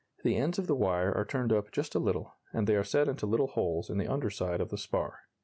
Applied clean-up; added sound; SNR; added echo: none; none; none; none.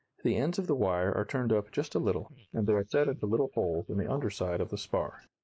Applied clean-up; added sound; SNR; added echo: neural mask model Resemble Enhance denoiser.